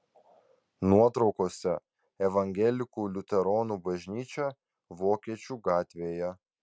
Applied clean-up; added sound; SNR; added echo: none; none; none; none.